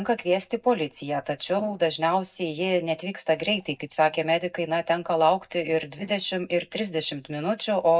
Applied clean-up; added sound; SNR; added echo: neural mask model DeepFilterNet 3.